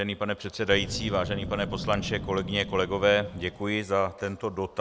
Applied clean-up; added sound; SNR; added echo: none; Boom; 11 dB; none.